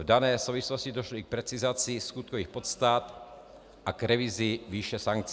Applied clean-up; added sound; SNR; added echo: none; none; none; none.